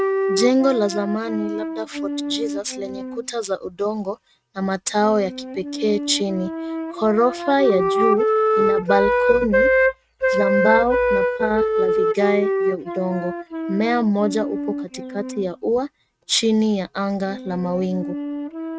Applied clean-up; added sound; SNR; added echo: neural mask model RNNoise.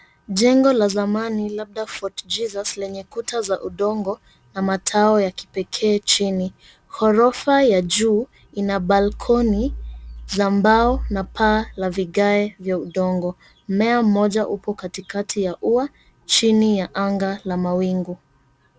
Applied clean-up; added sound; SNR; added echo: none; none; none; none.